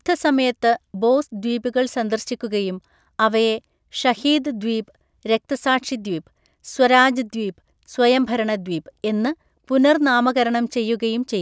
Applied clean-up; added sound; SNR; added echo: none; none; none; none.